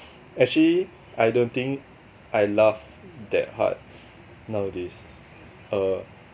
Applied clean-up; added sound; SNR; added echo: none; none; none; none.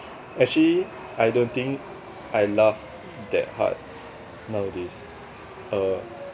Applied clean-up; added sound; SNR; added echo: none; Chatter / Subway, metro, underground; 15 dB; none.